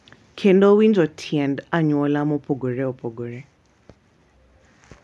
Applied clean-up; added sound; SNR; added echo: none; none; none; none.